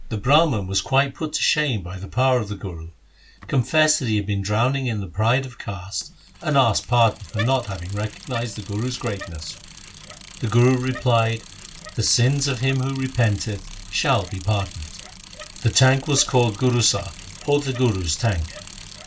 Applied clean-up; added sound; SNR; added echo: none; Bicycle; 17 dB; none.